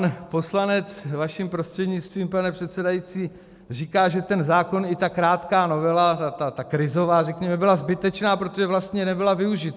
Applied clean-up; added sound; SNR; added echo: none; none; none; none.